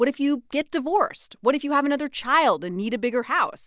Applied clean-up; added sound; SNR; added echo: none; none; none; none.